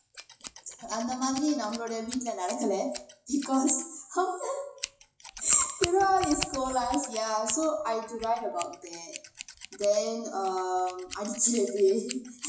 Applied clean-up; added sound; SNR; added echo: classical method WPE with log-MMSE.